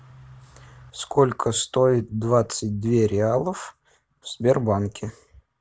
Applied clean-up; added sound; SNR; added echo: none; none; none; none.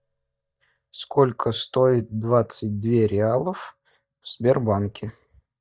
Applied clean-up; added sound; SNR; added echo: neural mask model DeepFilterNet 3.